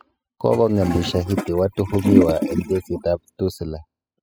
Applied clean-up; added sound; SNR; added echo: classical method spectral subtraction.